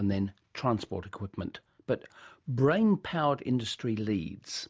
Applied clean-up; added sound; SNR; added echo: none; none; none; none.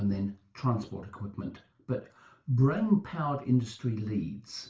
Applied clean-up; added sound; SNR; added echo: none; none; none; reverberation time 0.3 s.